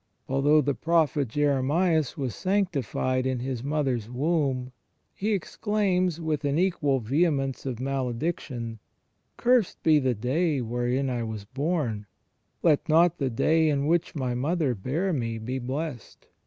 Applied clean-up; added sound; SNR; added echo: none; none; none; none.